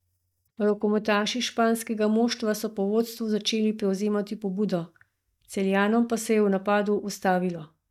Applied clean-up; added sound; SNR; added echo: neural mask model DeepFilterNet 3.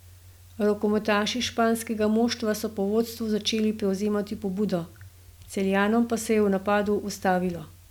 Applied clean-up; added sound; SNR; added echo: none; none; none; none.